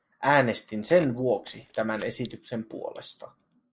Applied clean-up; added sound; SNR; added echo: neural mask model Resemble Enhance denoiser.